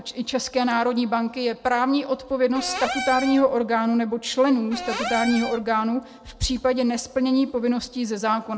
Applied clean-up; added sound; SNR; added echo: none; Cupboard open or close / Door; 8 dB; reverberation time 0.3 s.